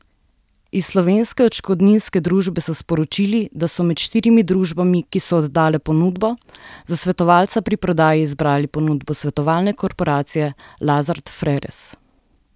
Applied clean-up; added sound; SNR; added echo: none; none; none; none.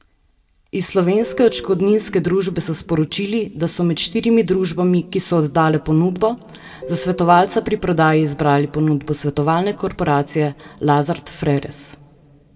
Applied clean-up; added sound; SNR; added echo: none; Guitar; 16 dB; reverberation time 0.8 s.